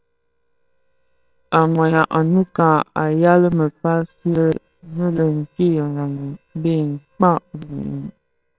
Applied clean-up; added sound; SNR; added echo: neural separator model SepFormer WHAMR!.